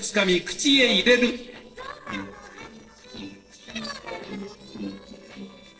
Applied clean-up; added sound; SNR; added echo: neural separator model SepFormer DNS4.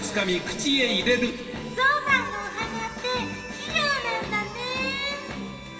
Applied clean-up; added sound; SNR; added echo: none; Brass instrument; 16 dB; reverberation time 2.9 s.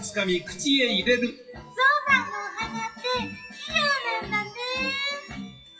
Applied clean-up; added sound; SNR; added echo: classical method WPE with log-MMSE.